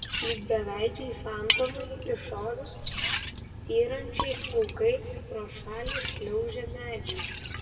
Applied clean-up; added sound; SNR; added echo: none; Liquid; 1 dB; reverberation time 1.7 s.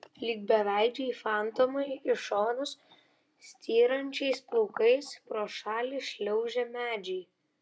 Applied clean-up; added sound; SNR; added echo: none; none; none; none.